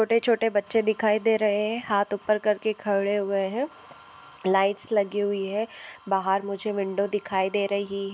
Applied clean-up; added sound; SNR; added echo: none; none; none; none.